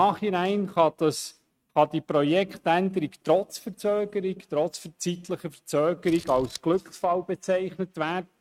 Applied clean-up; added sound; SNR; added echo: neural mask model RNNoise.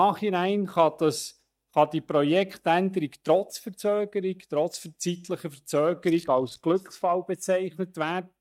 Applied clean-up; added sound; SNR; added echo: neural mask model DeepFilterNet 3.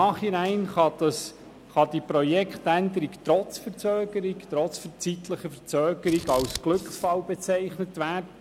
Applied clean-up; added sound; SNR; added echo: none; Scissors; 13 dB; none.